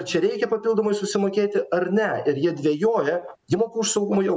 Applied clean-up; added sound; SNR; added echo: none; none; none; none.